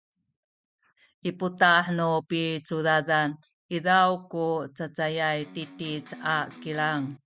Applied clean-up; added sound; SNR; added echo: none; Electric guitar; 19 dB; none.